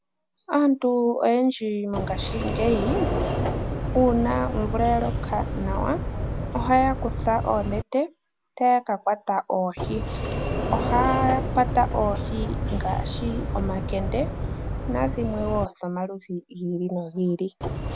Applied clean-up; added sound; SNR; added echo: none; Sliding door; 3 dB; none.